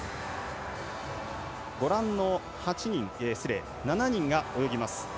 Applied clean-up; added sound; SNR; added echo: none; none; none; none.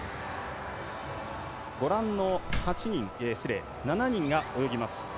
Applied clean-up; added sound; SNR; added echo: none; Slam; 10 dB; none.